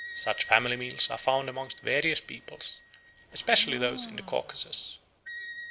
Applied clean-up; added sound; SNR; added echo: none; Wind instrument, woodwind instrument + Domestic sounds, home sounds; 14 dB; none.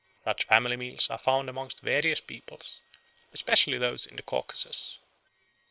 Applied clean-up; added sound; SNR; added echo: neural separator model SepFormer WHAM!.